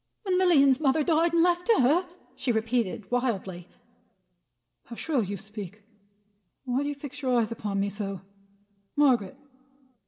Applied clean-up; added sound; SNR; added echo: none; none; none; reverberation time 0.9 s.